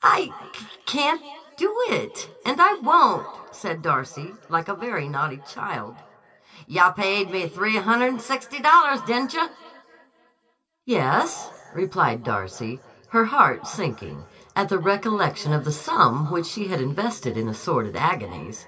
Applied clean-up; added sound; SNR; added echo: none; none; none; reverberation time 2.7 s.